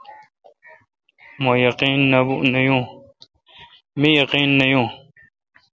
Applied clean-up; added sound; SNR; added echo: none; none; none; none.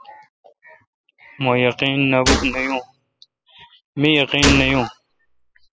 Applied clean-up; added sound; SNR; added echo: classical method spectral subtraction.